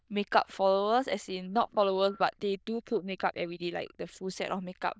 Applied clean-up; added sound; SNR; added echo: neural diffusion model UNIVERSE++.